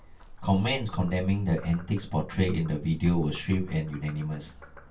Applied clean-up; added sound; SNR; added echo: none; Frog; 17 dB; reverberation time 0.2 s.